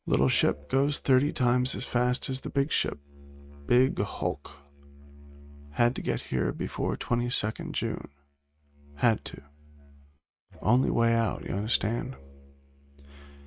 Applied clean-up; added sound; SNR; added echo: neural mask model RNNoise.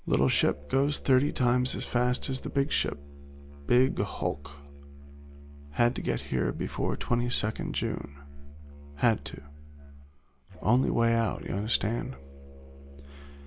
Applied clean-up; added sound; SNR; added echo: none; Musical instrument; 16 dB; none.